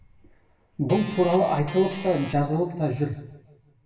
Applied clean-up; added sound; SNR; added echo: none; Organ; 13 dB; reverberation time 1.0 s.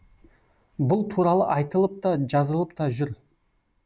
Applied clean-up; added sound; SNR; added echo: none; none; none; none.